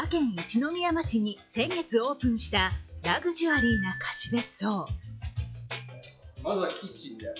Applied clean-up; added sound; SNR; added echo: classical method log-MMSE.